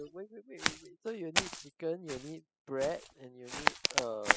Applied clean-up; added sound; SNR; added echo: classical method spectral subtraction.